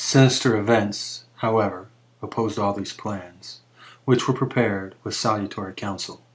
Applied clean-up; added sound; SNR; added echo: none; none; none; none.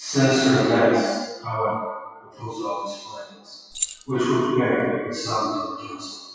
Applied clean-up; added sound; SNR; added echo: classical method WPE with log-MMSE.